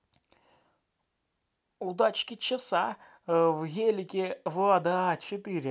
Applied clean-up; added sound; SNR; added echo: none; none; none; none.